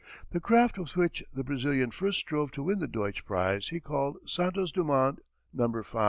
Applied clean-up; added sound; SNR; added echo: none; none; none; none.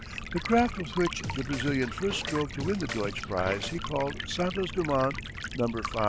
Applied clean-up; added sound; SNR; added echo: none; Stream + Scratching (performance technique); 7 dB; none.